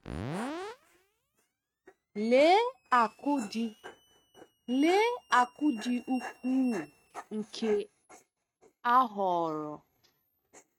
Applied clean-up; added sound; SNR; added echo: neural mask model RNNoise.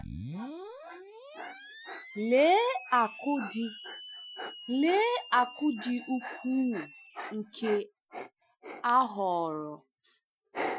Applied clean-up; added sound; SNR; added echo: classical method Wiener filter.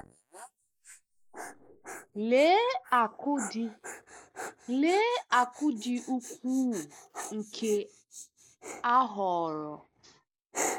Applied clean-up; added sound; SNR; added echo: neural mask model Resemble Enhance denoiser.